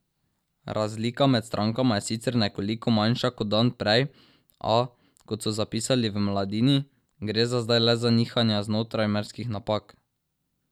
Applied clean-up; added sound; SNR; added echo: none; none; none; none.